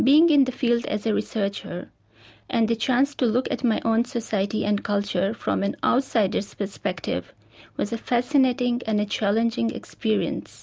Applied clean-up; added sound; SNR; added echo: none; none; none; none.